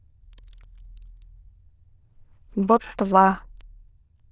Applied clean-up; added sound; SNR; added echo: neural diffusion model UNIVERSE++.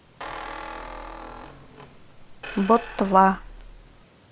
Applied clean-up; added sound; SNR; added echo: none; Squeak; 13 dB; none.